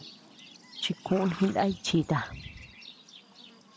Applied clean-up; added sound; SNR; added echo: none; Livestock, farm animals, working animals; 16 dB; none.